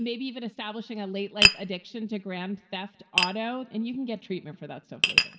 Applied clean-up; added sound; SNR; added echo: none; Tap; -4 dB; reverberation time 2.1 s.